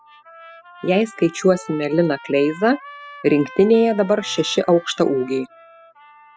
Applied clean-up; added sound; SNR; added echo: classical method spectral subtraction.